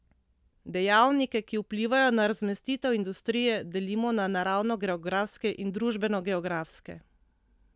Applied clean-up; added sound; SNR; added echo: none; none; none; none.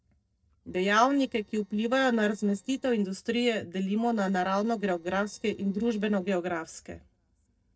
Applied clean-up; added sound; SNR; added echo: neural separator model SepFormer DNS4.